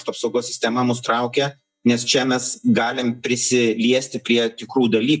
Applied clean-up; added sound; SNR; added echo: neural mask model DeepFilterNet 3.